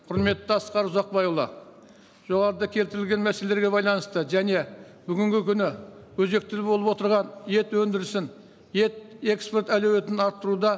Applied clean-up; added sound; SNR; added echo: none; none; none; none.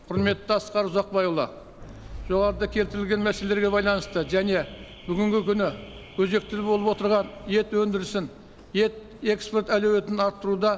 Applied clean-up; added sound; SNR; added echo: none; Alarm / Car; 18 dB; none.